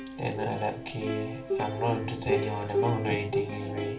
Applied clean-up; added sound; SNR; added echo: none; Plucked string instrument; 2 dB; reverberation time 0.3 s.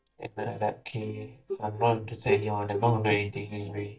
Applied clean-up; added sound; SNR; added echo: neural mask model DeepFilterNet 3.